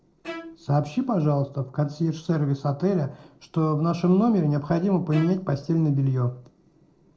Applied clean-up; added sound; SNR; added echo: neural separator model SepFormer DNS4.